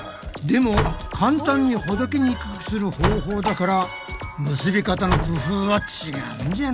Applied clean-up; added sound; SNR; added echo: none; Slam; 7 dB; none.